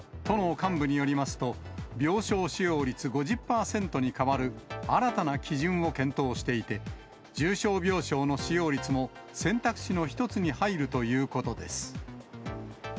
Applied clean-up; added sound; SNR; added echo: none; none; none; none.